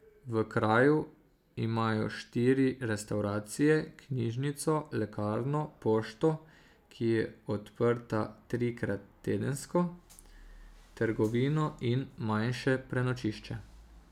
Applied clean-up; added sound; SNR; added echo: none; none; none; none.